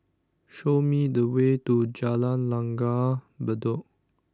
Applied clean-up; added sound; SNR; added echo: none; none; none; none.